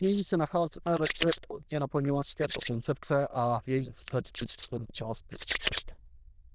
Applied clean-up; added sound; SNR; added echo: neural diffusion model UNIVERSE++.